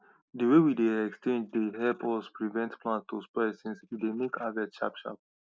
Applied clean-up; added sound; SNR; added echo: neural mask model Resemble Enhance denoiser.